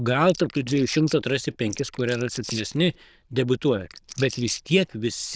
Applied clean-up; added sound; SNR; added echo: neural diffusion model UNIVERSE++.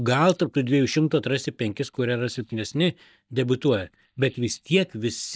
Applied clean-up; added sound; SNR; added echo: neural mask model DeepFilterNet 3.